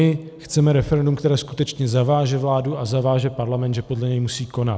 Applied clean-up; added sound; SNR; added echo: none; none; none; none.